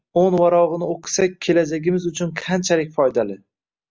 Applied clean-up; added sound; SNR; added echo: none; none; none; none.